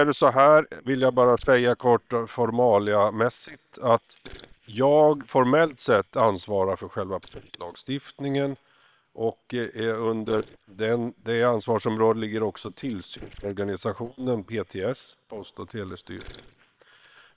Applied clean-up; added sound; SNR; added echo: neural separator model SepFormer WHAM!.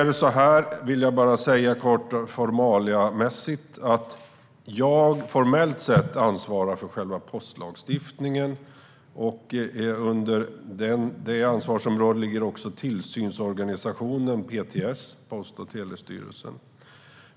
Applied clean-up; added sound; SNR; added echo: none; none; none; none.